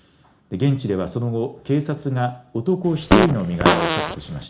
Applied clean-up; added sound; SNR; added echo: none; Fart; -3 dB; reverberation time 0.4 s.